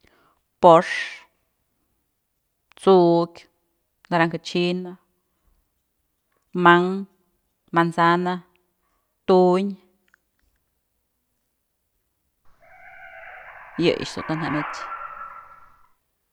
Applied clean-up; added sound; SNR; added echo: none; Animal; 13 dB; none.